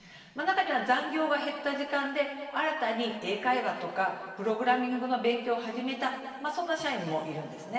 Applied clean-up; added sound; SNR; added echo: none; none; none; reverberation time 2.3 s.